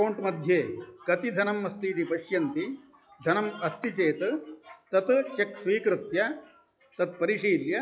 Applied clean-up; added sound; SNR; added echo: classical method log-MMSE.